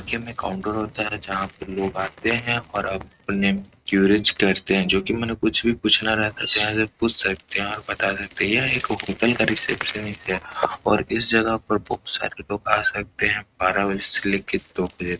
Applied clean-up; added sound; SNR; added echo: neural mask model RNNoise.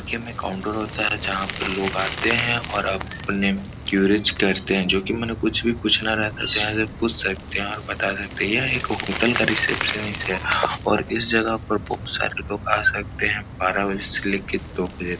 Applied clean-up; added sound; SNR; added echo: none; Bicycle; 9 dB; none.